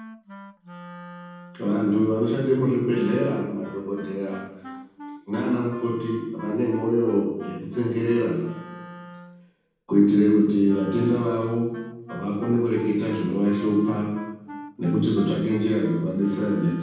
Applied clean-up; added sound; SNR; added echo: none; Wind instrument, woodwind instrument; 17 dB; reverberation time 1.1 s.